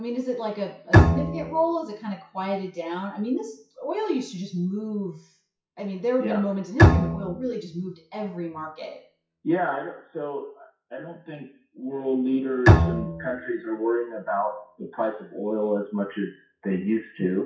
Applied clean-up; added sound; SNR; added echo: classical method WPE with log-MMSE.